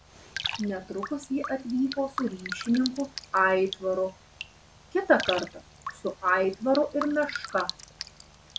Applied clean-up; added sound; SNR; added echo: none; Raindrop; 11 dB; none.